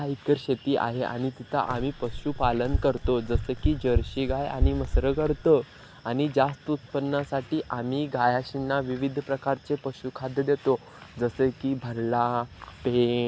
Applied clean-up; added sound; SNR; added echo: none; Run; 2 dB; none.